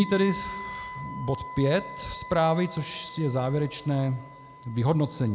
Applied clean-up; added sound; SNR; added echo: none; Wind instrument, woodwind instrument; 13 dB; none.